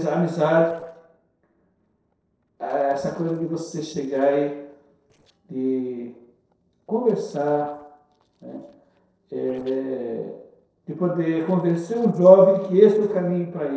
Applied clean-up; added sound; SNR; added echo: neural separator model SepFormer DNS4.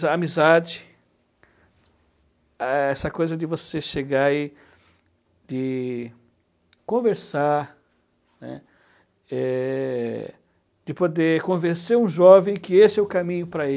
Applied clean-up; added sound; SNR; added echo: none; none; none; none.